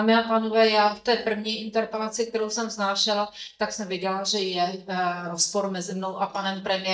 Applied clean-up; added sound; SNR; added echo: neural mask model DeepFilterNet 3.